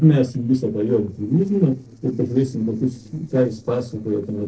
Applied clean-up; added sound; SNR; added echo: neural separator model SepFormer DNS4.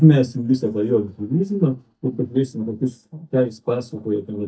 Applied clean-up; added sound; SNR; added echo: neural mask model DeepFilterNet 3.